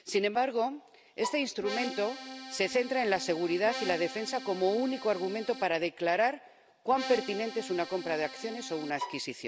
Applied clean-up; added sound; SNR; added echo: none; Accordion + Bowed string instrument; 10 dB; none.